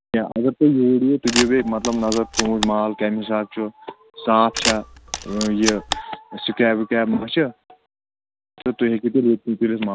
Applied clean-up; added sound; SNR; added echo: none; Camera; 6 dB; none.